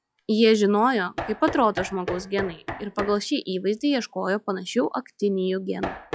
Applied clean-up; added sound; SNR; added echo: classical method log-MMSE.